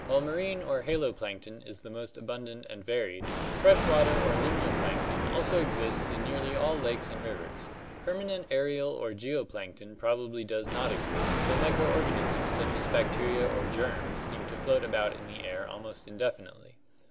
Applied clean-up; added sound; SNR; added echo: none; Thunder; 2 dB; none.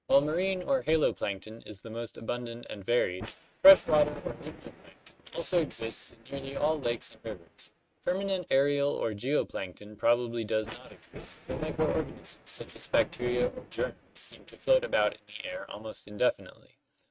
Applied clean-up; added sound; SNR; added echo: neural mask model RNNoise.